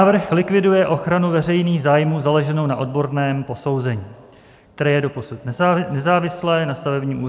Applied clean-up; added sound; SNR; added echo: none; none; none; none.